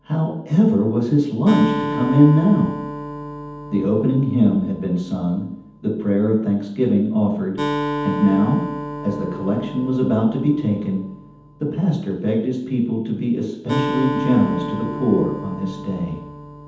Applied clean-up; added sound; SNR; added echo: none; Acoustic guitar; 10 dB; reverberation time 0.8 s.